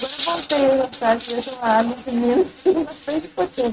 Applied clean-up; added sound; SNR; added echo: neural mask model RNNoise.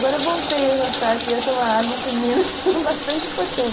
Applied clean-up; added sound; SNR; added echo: none; Bathtub (filling or washing); 6 dB; none.